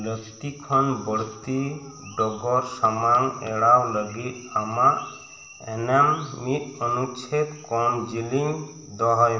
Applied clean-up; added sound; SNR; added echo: none; none; none; reverberation time 0.9 s.